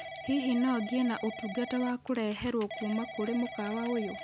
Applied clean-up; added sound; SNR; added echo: none; Telephone / Typing; 11 dB; none.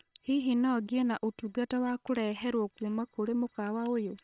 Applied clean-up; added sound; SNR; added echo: neural separator model SepFormer WHAM!.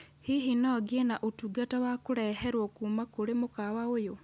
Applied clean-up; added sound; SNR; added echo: none; none; none; none.